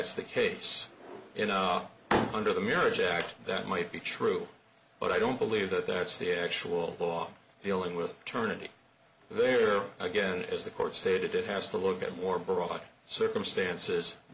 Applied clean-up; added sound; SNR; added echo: none; none; none; none.